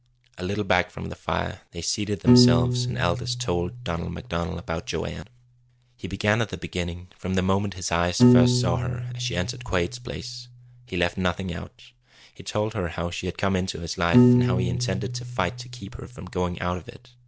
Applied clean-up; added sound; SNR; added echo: none; Piano; -1 dB; none.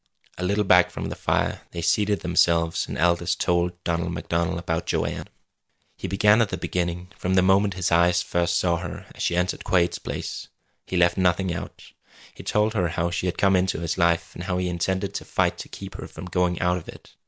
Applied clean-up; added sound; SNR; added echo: none; none; none; none.